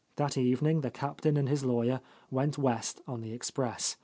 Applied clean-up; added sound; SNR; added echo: none; none; none; none.